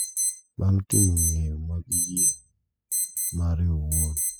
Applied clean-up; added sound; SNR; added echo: classical method spectral subtraction.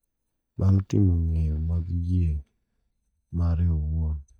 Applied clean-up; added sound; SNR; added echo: neural mask model DeepFilterNet 3.